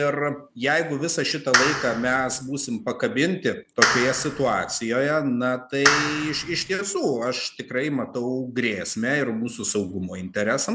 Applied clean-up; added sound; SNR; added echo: none; Clapping; 1 dB; none.